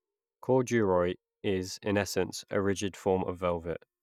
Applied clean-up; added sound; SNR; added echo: neural mask model DeepFilterNet 3.